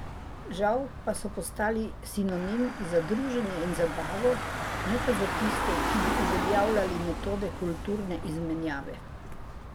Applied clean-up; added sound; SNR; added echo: none; Engine / Car; 3 dB; none.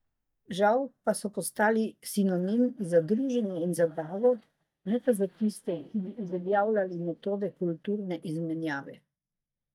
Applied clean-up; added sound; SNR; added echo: neural mask model DeepFilterNet 3.